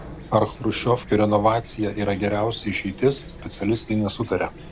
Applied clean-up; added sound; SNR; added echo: none; Chirp, tweet / Fowl; 16 dB; none.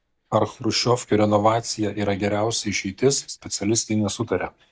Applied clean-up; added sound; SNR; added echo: neural mask model DeepFilterNet 3.